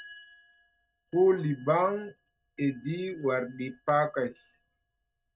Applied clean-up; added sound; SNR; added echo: neural mask model RNNoise.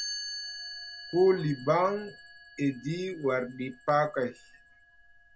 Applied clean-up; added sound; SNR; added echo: none; Chime; 14 dB; none.